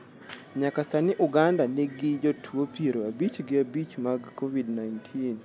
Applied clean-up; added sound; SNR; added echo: none; none; none; none.